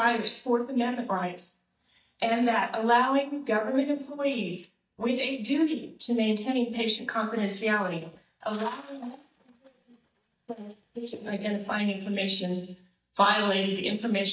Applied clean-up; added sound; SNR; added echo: neural mask model DeepFilterNet 3.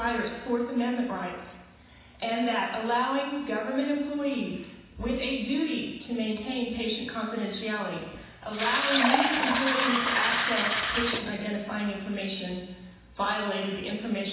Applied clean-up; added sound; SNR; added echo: none; Fill (with liquid); -2 dB; reverberation time 1.1 s.